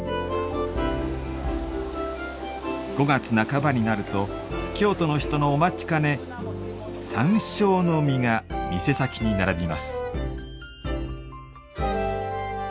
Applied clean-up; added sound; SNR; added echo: none; none; none; none.